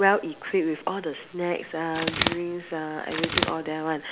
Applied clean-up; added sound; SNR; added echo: none; Bird; 0 dB; none.